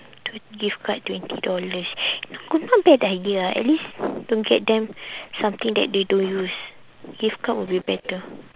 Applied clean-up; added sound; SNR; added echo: none; none; none; none.